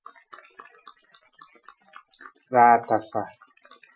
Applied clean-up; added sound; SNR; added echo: classical method Wiener filter.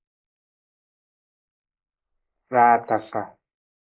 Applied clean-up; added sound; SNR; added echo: neural mask model Resemble Enhance denoiser.